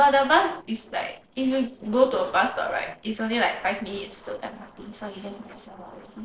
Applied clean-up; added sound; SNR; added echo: neural separator model SepFormer DNS4.